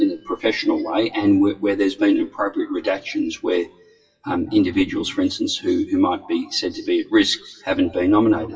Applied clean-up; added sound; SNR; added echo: classical method WPE with log-MMSE.